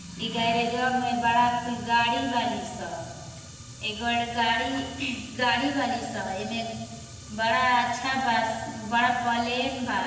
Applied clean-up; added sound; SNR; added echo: none; Fire; 16 dB; reverberation time 1.2 s.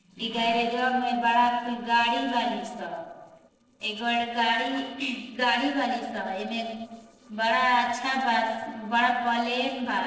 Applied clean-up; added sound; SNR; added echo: neural separator model SepFormer DNS4.